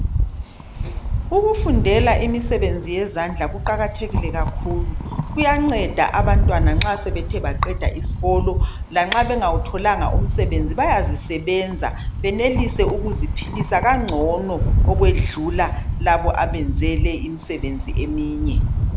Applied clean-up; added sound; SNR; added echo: none; Rattle; -1 dB; none.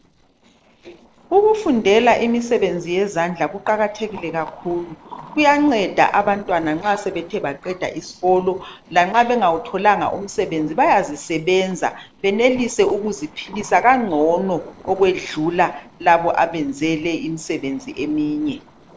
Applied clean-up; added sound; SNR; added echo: neural separator model SepFormer DNS4.